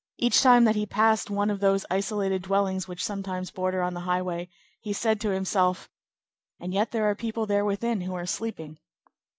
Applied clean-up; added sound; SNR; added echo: none; none; none; none.